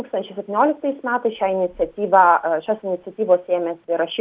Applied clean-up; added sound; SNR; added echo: none; none; none; none.